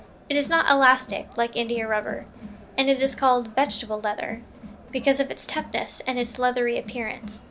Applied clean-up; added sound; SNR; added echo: none; Crowd; 17 dB; none.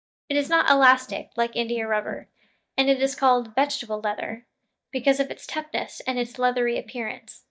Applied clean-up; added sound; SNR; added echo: neural mask model DeepFilterNet 3.